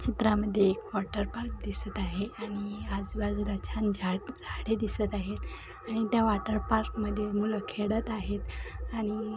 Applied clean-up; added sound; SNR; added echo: none; none; none; none.